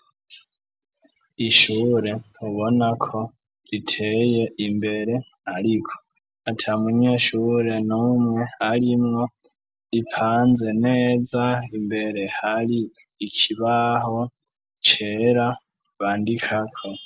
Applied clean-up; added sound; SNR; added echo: none; none; none; none.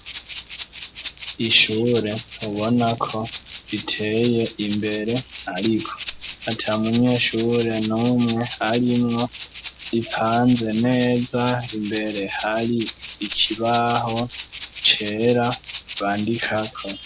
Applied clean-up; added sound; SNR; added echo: none; Rattle (instrument); 14 dB; none.